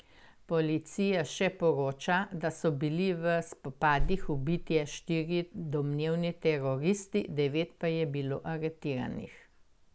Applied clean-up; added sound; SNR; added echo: none; none; none; none.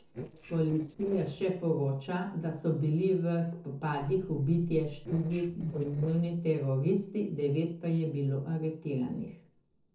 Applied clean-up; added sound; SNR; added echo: neural separator model SepFormer DNS4.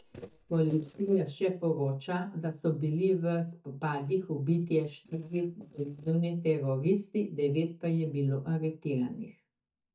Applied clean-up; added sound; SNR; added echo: neural mask model DeepFilterNet 3.